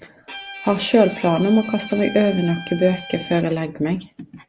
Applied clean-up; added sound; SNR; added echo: none; Bowed string instrument; 15 dB; none.